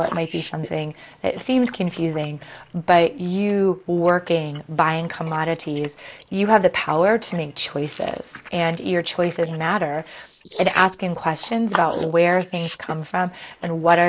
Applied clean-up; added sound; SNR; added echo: neural mask model Resemble Enhance denoiser.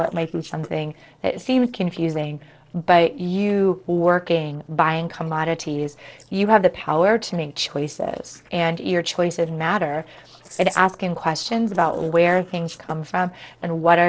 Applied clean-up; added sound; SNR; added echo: neural separator model SepFormer DNS4.